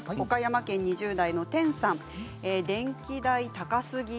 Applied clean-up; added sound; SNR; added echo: none; none; none; none.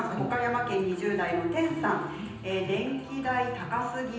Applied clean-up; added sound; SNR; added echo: none; none; none; reverberation time 0.9 s.